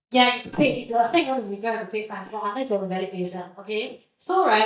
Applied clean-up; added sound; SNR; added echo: neural mask model DeepFilterNet 3.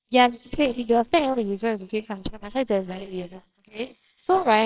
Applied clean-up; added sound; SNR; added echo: neural separator model SepFormer WHAMR!.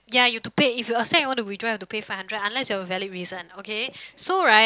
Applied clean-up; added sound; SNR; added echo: none; none; none; none.